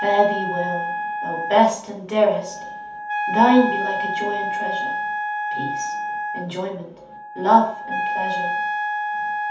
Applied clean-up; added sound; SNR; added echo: none; Wind instrument, woodwind instrument; 3 dB; reverberation time 0.6 s.